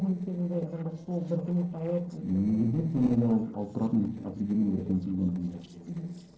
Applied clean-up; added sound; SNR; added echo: neural separator model SepFormer DNS4.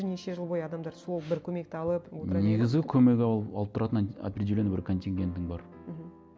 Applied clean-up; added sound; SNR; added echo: none; none; none; none.